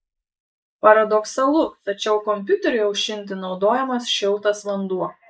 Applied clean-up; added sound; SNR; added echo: neural mask model Resemble Enhance denoiser.